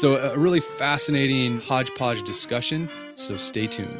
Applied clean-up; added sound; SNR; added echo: none; Wind instrument, woodwind instrument; 14 dB; none.